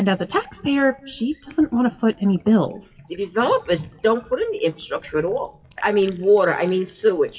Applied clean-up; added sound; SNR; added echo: classical method WPE with log-MMSE.